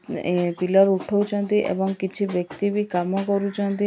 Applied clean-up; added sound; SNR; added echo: none; none; none; none.